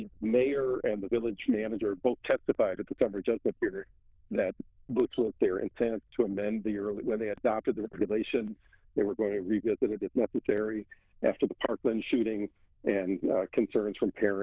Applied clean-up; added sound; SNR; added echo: neural diffusion model UNIVERSE++.